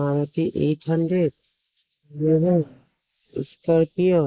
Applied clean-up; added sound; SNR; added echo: neural mask model Resemble Enhance denoiser.